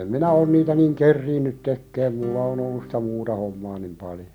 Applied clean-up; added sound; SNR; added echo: none; Acoustic guitar / Strum; 18 dB; none.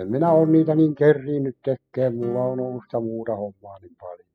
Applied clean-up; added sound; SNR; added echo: classical method spectral subtraction.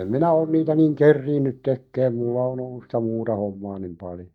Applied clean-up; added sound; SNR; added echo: neural mask model DeepFilterNet 3.